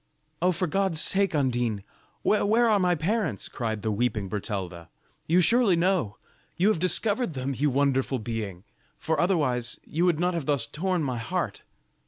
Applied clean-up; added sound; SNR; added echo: none; none; none; none.